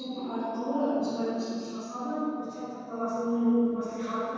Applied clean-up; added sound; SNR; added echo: none; none; none; reverberation time 2.1 s.